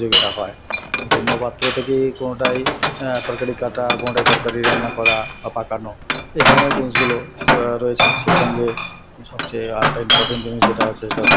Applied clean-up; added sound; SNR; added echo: none; Glass; -4 dB; none.